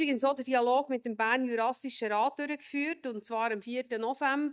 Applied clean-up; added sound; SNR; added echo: neural mask model DeepFilterNet 3.